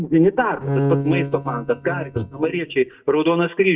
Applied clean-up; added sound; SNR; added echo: neural mask model DeepFilterNet 3.